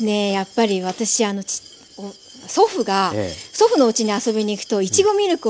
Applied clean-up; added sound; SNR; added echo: none; none; none; none.